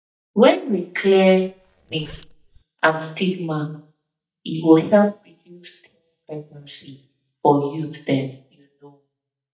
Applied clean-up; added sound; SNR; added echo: neural mask model DeepFilterNet 3.